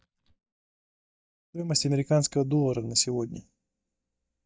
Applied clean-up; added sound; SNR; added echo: neural mask model DeepFilterNet 3.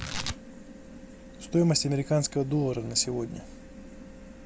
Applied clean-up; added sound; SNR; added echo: none; Tearing; 15 dB; none.